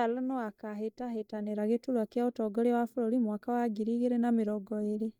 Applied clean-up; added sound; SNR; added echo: neural mask model DeepFilterNet 3.